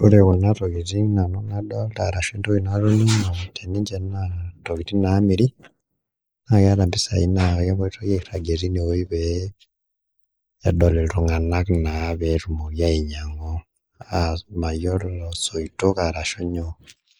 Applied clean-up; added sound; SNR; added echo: neural mask model Resemble Enhance denoiser.